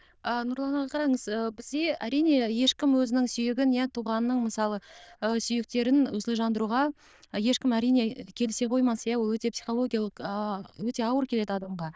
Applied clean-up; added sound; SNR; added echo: neural diffusion model UNIVERSE++.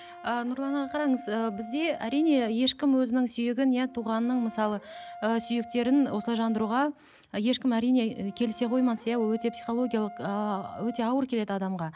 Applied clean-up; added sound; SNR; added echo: none; Brass instrument; 18 dB; none.